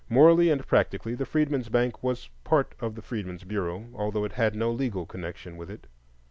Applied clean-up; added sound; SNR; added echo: none; none; none; none.